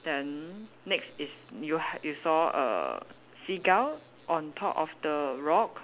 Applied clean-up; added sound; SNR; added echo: none; none; none; none.